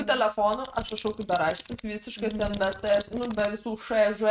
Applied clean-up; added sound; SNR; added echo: neural mask model RNNoise.